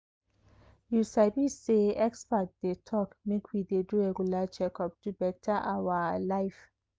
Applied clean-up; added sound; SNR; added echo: none; none; none; none.